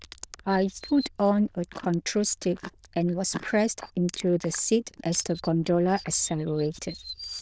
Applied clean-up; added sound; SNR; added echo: neural diffusion model UNIVERSE++.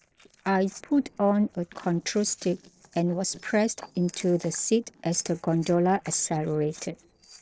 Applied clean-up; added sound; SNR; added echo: neural separator model SepFormer DNS4.